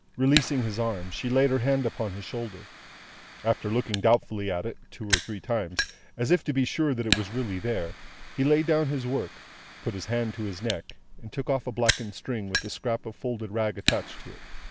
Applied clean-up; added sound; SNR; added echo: none; Fire; 7 dB; none.